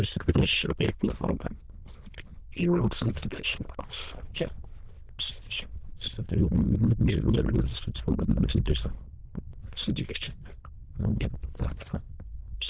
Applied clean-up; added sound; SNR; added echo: neural diffusion model UNIVERSE++.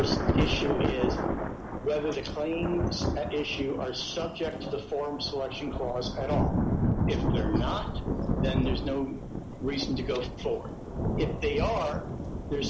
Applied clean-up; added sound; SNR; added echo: none; Thunder / Rain; -2 dB; none.